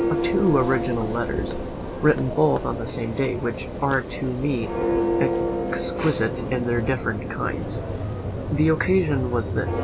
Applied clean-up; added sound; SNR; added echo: none; Church bell; 2 dB; none.